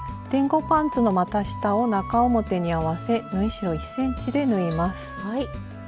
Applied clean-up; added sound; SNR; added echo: none; none; none; none.